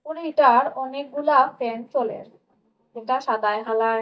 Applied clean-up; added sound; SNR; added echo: neural mask model DeepFilterNet 3.